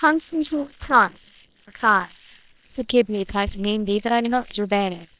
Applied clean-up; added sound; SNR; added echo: neural separator model SepFormer WHAM!.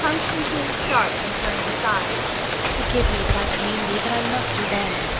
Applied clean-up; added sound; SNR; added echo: none; Rain; -3 dB; none.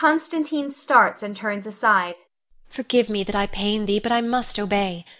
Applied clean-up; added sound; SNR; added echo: none; none; none; none.